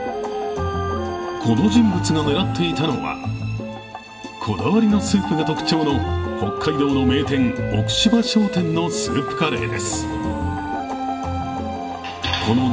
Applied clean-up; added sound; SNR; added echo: none; Wind instrument, woodwind instrument; 8 dB; reverberation time 1.7 s.